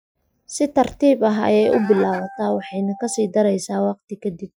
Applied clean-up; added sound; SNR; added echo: classical method Wiener filter.